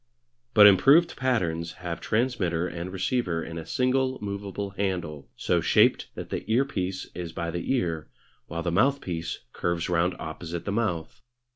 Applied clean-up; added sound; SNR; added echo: none; none; none; none.